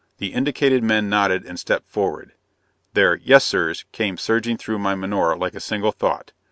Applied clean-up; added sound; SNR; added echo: none; none; none; none.